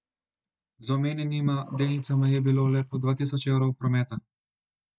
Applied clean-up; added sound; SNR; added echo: neural mask model DeepFilterNet 3.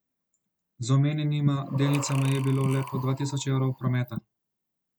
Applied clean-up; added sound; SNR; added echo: none; Breathing; 10 dB; none.